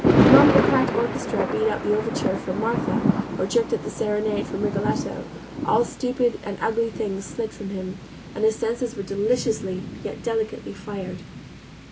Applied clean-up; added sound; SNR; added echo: none; Thunder; 1 dB; none.